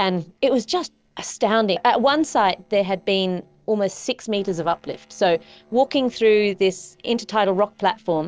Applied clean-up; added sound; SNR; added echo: neural separator model SepFormer DNS4.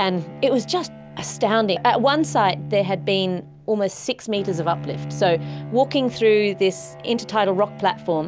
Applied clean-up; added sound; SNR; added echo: none; Bowed string instrument; 13 dB; none.